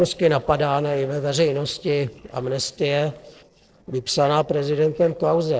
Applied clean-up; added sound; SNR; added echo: neural separator model SepFormer DNS4.